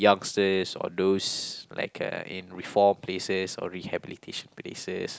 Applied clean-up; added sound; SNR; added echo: none; none; none; none.